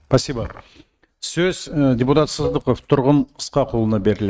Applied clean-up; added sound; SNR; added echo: neural mask model RNNoise.